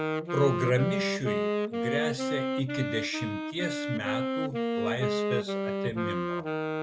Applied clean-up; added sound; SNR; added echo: none; Wind instrument, woodwind instrument; -2 dB; none.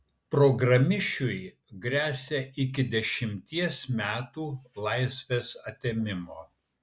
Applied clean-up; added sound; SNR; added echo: none; none; none; none.